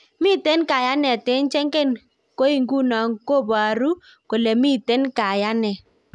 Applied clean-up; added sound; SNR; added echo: none; none; none; none.